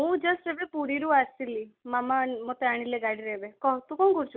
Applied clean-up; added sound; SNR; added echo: none; none; none; none.